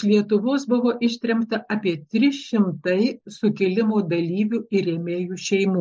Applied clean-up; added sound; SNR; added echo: none; none; none; none.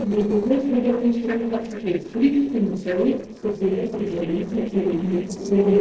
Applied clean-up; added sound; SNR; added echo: neural separator model SepFormer DNS4.